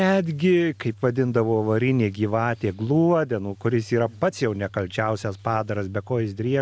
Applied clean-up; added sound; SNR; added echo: none; none; none; none.